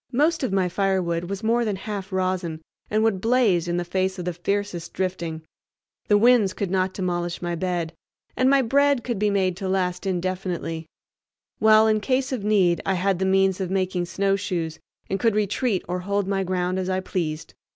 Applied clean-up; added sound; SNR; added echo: none; none; none; none.